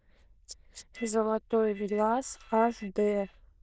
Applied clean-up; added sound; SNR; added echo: neural diffusion model UNIVERSE++.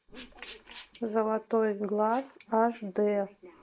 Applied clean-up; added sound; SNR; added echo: neural mask model Resemble Enhance denoiser.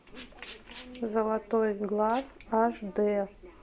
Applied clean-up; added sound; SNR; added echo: none; none; none; none.